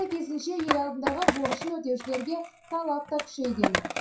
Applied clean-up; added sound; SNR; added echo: classical method WPE with log-MMSE.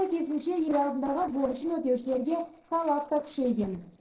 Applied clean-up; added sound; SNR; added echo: neural separator model SepFormer DNS4.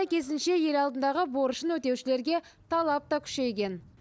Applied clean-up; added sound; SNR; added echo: none; none; none; none.